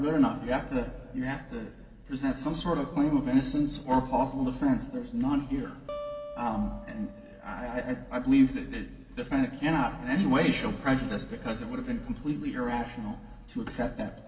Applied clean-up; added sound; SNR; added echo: none; Acoustic guitar; 15 dB; reverberation time 2.7 s.